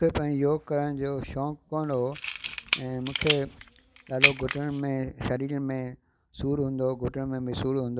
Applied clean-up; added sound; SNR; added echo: none; Camera; 1 dB; none.